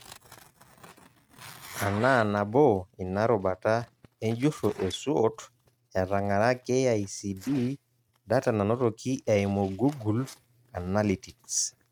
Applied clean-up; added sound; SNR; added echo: neural mask model RNNoise.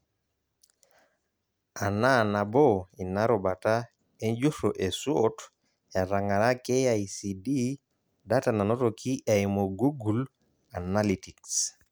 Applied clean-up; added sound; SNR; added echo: none; none; none; none.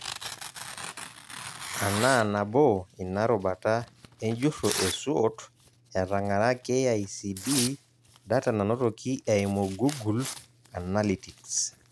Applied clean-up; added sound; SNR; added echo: none; Tearing; 10 dB; none.